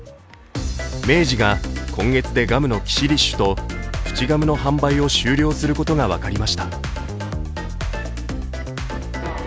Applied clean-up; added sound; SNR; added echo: none; none; none; none.